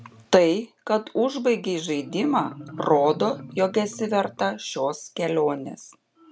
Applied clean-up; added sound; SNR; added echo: none; Marimba, xylophone; 20 dB; none.